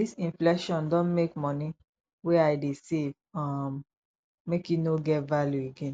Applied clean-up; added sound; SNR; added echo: none; none; none; none.